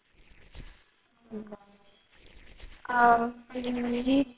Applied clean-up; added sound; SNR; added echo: neural separator model SepFormer WHAMR!.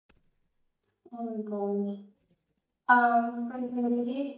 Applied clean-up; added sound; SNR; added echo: neural mask model DeepFilterNet 3.